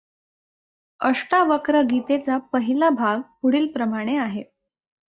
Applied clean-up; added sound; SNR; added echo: neural mask model DeepFilterNet 3.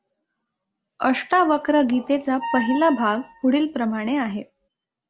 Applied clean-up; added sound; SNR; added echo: none; Squeak; 12 dB; none.